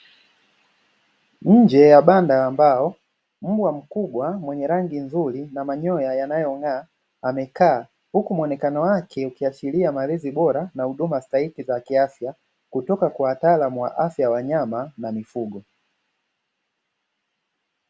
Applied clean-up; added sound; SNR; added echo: none; none; none; none.